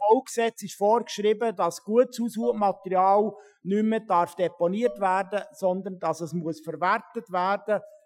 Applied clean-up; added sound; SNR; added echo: classical method Wiener filter.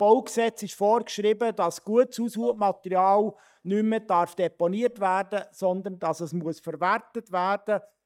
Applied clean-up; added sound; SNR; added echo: neural mask model DeepFilterNet 3.